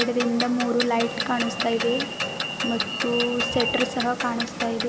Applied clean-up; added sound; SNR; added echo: none; Alarm + Clock; 3 dB; none.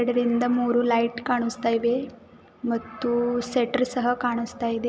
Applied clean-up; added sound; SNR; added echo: none; none; none; none.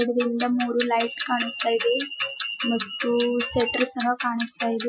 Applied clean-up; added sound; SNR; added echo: classical method Wiener filter.